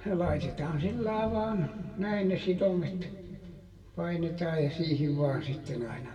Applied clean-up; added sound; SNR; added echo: none; none; none; reverberation time 1.8 s.